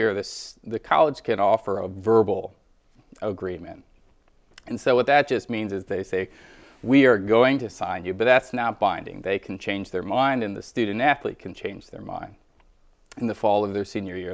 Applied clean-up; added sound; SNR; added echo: none; none; none; none.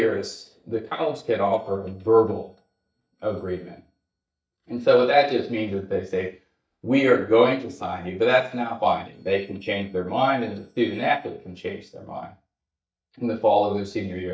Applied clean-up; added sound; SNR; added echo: neural mask model DeepFilterNet 3.